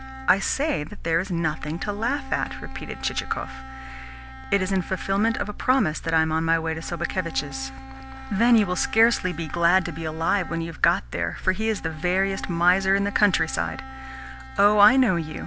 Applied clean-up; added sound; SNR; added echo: none; Bowed string instrument; 17 dB; none.